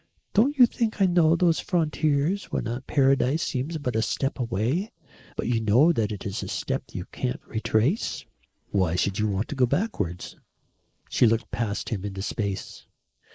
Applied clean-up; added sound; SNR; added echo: neural mask model Resemble Enhance denoiser.